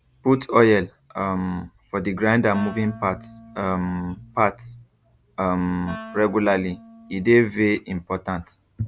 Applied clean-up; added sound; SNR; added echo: none; Wind instrument, woodwind instrument; 20 dB; none.